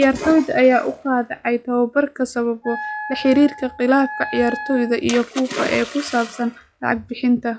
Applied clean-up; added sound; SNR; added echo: classical method log-MMSE.